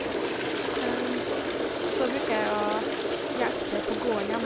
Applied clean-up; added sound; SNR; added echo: none; Toilet flush; -4 dB; none.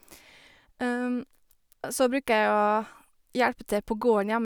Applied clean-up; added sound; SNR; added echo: none; none; none; none.